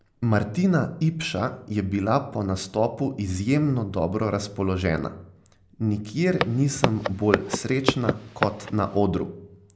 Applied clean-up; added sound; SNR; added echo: none; Walk, footsteps; 3 dB; none.